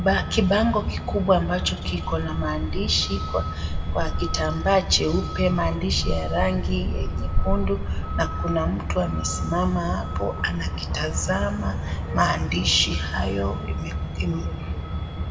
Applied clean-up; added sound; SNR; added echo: none; Truck; 1 dB; reverberation time 1.2 s.